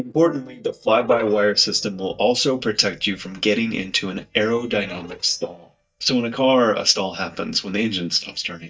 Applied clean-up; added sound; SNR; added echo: neural mask model DeepFilterNet 3.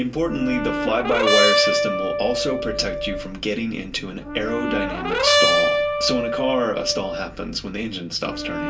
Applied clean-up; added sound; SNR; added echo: none; Brass instrument; -1 dB; reverberation time 0.2 s.